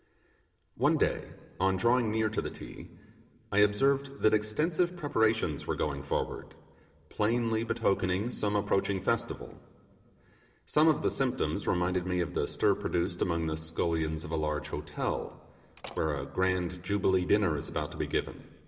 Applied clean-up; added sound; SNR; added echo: none; Slam; 20 dB; reverberation time 2.2 s.